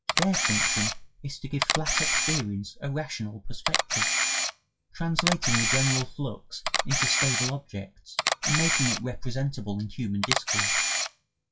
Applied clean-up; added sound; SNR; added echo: classical method WPE with log-MMSE.